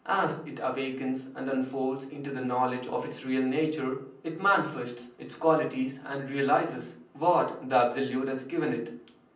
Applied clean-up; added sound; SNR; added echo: none; none; none; reverberation time 0.6 s.